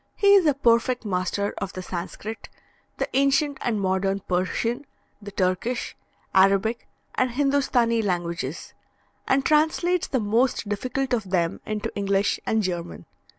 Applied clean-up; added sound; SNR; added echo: none; none; none; none.